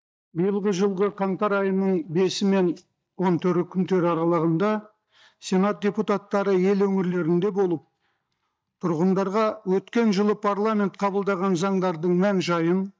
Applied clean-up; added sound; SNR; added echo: neural mask model DeepFilterNet 3.